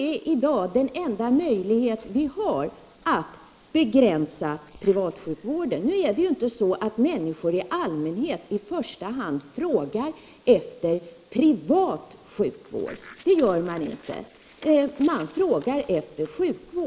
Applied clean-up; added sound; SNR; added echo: neural mask model Resemble Enhance denoiser.